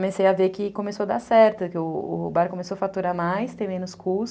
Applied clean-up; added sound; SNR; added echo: none; none; none; none.